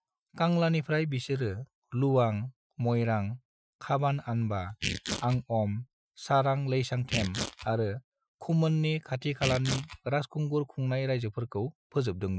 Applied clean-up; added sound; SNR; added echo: classical method Wiener filter.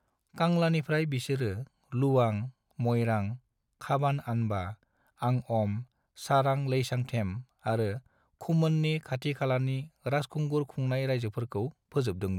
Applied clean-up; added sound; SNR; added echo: none; none; none; none.